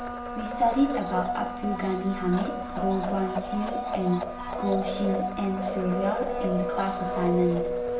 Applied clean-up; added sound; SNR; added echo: none; Domestic sounds, home sounds; 3 dB; reverberation time 0.8 s.